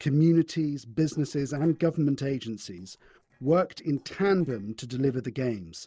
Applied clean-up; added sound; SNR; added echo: neural separator model SepFormer DNS4.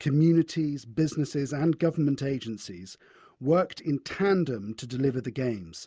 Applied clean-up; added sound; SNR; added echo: none; none; none; none.